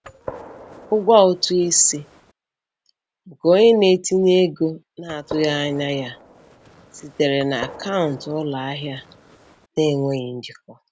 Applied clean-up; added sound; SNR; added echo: none; Gunshot, gunfire; 19 dB; none.